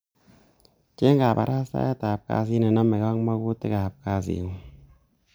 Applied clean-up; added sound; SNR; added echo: none; none; none; none.